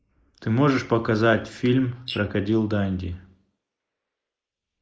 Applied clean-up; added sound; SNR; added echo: neural mask model Resemble Enhance denoiser.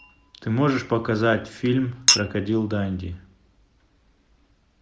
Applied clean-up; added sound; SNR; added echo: none; Chink, clink; 5 dB; none.